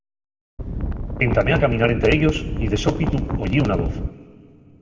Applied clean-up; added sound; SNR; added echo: none; Wind; 3 dB; reverberation time 1.6 s.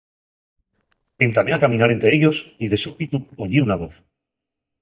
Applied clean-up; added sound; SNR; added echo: neural mask model DeepFilterNet 3.